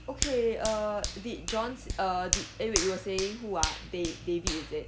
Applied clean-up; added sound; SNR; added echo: none; Hands; 4 dB; none.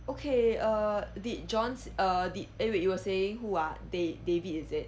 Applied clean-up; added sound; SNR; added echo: none; none; none; none.